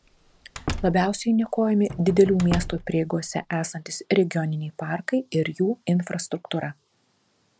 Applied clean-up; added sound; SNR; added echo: none; Slam + Knock; 10 dB; none.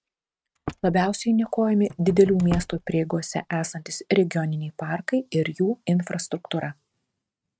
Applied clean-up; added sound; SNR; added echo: neural mask model RNNoise.